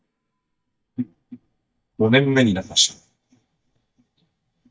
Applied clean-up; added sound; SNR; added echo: neural mask model DeepFilterNet 3.